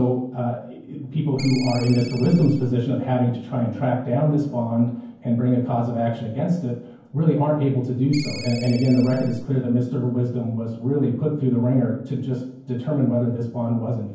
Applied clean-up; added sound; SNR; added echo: none; Ringtone; 13 dB; reverberation time 0.9 s.